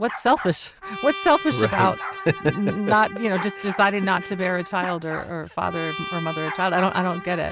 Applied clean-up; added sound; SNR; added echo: none; Trumpet + Bark; 11 dB; none.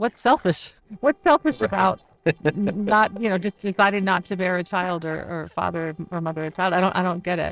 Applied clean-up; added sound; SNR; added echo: neural separator model SepFormer DNS4.